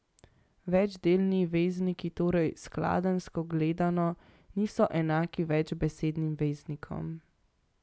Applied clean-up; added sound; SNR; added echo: none; none; none; none.